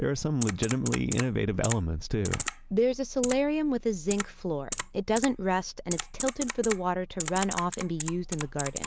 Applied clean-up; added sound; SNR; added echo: none; Typing; 9 dB; none.